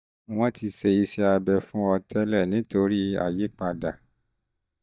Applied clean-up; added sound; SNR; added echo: neural mask model DeepFilterNet 3.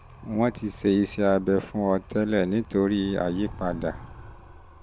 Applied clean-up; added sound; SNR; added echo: none; Animal; 17 dB; none.